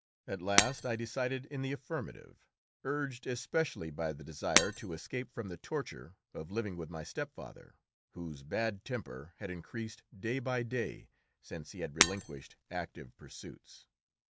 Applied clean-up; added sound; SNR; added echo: none; Shatter; -2 dB; none.